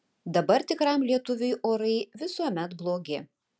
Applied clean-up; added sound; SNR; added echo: none; none; none; none.